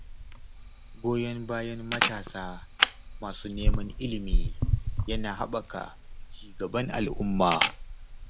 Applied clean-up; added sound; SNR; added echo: none; Camera; -3 dB; none.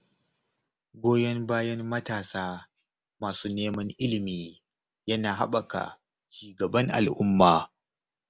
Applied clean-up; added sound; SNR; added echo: none; none; none; none.